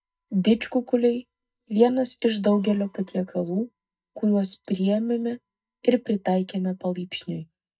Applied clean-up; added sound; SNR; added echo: neural mask model DeepFilterNet 3.